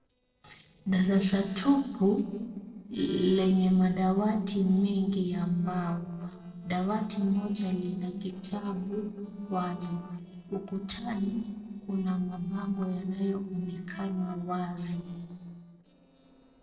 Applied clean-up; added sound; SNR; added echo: neural separator model SepFormer DNS4.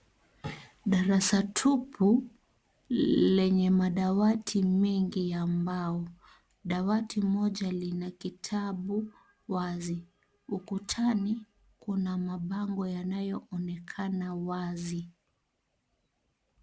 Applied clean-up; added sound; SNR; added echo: none; none; none; none.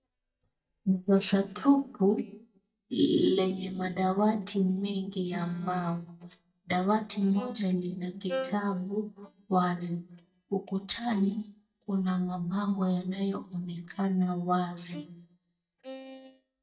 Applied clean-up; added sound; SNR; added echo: neural mask model DeepFilterNet 3.